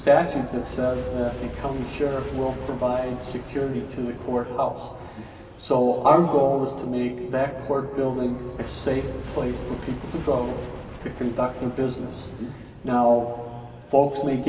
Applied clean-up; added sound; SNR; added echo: none; Aircraft; 14 dB; reverberation time 2.2 s.